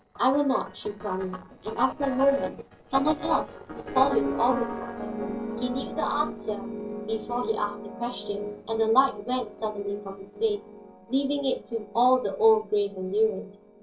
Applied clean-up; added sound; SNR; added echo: neural separator model SepFormer DNS4.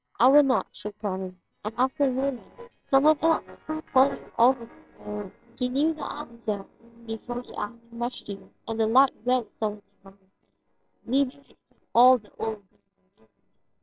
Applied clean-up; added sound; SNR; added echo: neural separator model SepFormer WHAMR!.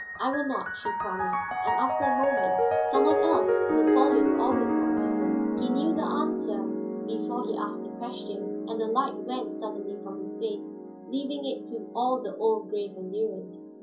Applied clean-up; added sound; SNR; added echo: none; Piano; -3 dB; reverberation time 0.5 s.